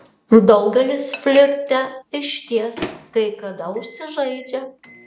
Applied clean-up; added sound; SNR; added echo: none; Microwave oven; 19 dB; none.